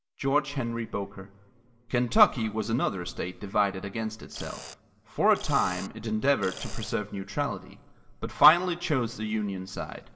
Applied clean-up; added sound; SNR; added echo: none; Mechanisms; 17 dB; reverberation time 1.2 s.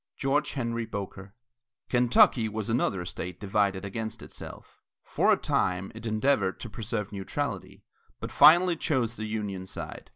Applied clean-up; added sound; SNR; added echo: none; none; none; none.